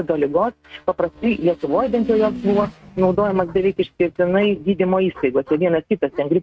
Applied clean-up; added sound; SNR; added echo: neural mask model RNNoise.